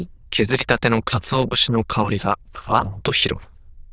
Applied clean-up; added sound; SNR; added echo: neural diffusion model UNIVERSE++.